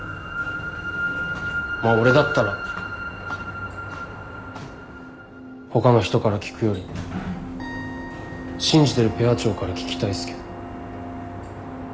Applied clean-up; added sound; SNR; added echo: none; Sliding door; 12 dB; none.